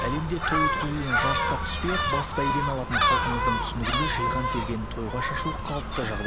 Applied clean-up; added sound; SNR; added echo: none; Gull, seagull; -3 dB; none.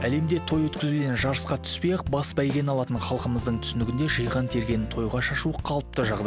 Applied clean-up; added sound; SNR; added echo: none; none; none; none.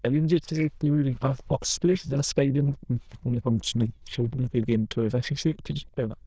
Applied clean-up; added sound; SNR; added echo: neural diffusion model UNIVERSE++.